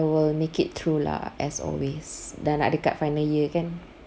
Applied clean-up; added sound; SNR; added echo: none; none; none; none.